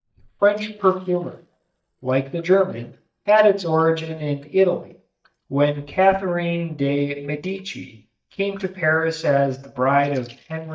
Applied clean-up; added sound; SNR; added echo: neural mask model DeepFilterNet 3.